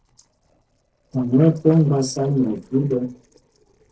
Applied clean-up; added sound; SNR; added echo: neural separator model SepFormer DNS4.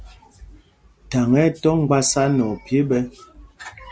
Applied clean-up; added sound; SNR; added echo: none; none; none; none.